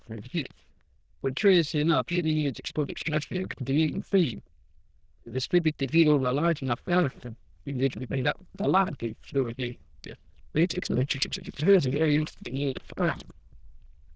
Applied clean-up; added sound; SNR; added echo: neural diffusion model UNIVERSE++.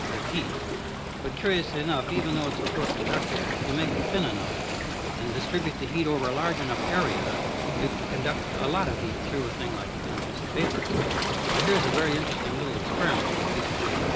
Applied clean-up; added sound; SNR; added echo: none; Waves, surf + Waves, surf; -2 dB; none.